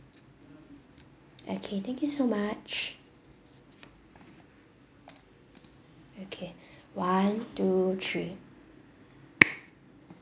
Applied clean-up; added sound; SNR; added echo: none; none; none; none.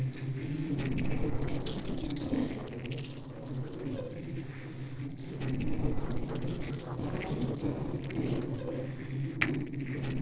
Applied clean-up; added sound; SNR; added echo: neural separator model SepFormer DNS4.